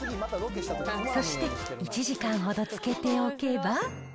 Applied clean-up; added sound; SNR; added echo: none; none; none; none.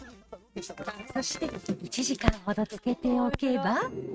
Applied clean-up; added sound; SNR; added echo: neural mask model RNNoise.